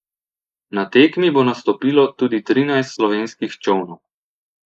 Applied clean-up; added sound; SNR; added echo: neural mask model Resemble Enhance denoiser.